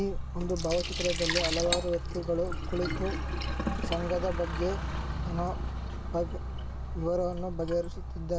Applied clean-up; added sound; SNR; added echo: none; Sink (filling or washing) + Cutlery, silverware; 5 dB; none.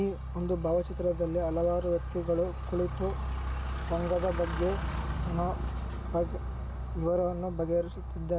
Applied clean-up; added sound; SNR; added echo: none; none; none; none.